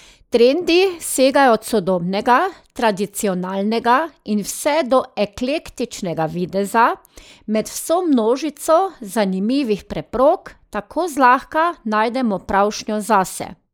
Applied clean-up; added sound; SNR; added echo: neural mask model Resemble Enhance denoiser.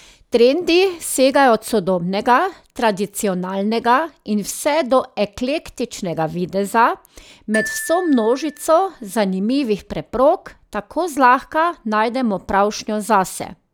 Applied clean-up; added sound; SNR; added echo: none; Glockenspiel; 12 dB; none.